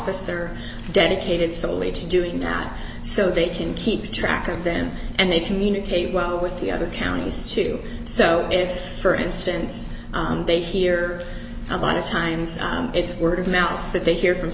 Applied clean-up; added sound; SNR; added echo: none; Wind instrument, woodwind instrument; 12 dB; none.